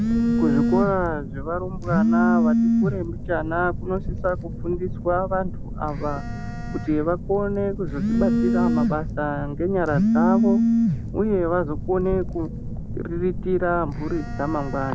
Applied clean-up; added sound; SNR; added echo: none; Telephone; -2 dB; none.